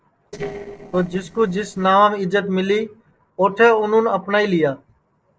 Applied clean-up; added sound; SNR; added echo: neural separator model SepFormer DNS4.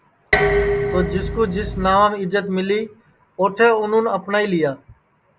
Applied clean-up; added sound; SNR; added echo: none; Dishes, pots, and pans; 2 dB; none.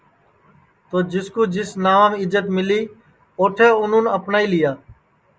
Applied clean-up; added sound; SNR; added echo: none; none; none; none.